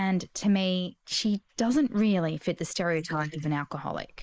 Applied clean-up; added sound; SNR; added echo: neural mask model Resemble Enhance denoiser.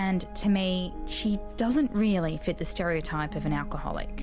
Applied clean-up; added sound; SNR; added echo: none; none; none; none.